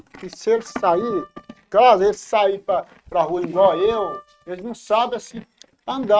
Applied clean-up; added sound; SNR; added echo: neural mask model RNNoise.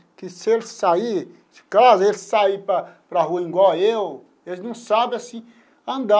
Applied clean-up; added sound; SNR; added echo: none; none; none; none.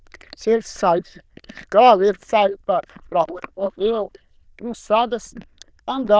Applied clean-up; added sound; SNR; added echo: neural diffusion model UNIVERSE++.